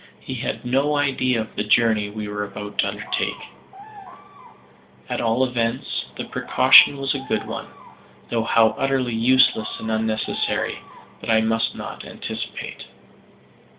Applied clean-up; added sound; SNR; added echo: none; Bird vocalization, bird call, bird song; 18 dB; none.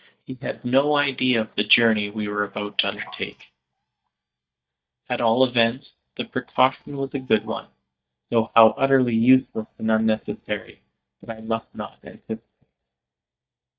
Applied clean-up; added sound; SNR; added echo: neural mask model DeepFilterNet 3.